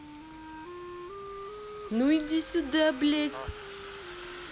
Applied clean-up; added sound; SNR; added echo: none; Wind instrument, woodwind instrument + Bus; 12 dB; none.